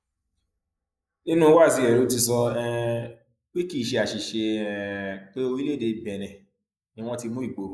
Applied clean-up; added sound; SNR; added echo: neural mask model Resemble Enhance denoiser.